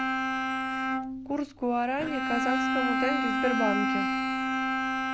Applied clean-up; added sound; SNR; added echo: none; Bowed string instrument; -4 dB; none.